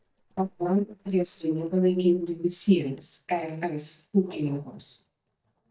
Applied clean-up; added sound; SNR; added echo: neural mask model DeepFilterNet 3.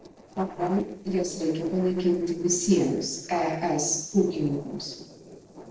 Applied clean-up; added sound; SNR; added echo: neural separator model SepFormer DNS4.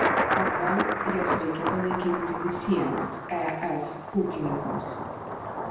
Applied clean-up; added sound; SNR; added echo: none; Thunder; 0 dB; reverberation time 0.8 s.